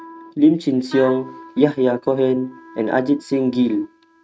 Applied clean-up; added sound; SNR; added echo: neural mask model RNNoise.